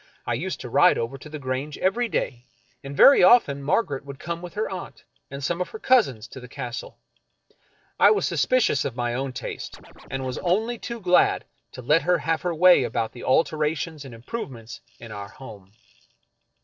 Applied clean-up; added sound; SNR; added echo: neural separator model SepFormer DNS4.